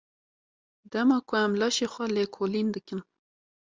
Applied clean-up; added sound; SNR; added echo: none; none; none; none.